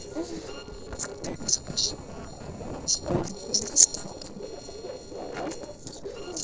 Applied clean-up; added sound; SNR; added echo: neural separator model SepFormer DNS4.